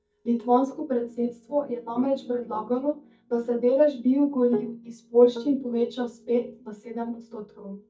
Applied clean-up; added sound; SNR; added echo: neural mask model DeepFilterNet 3.